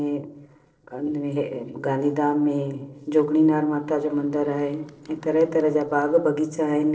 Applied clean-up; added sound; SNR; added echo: neural separator model SepFormer DNS4.